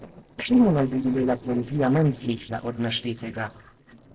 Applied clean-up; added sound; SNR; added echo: neural separator model SepFormer DNS4.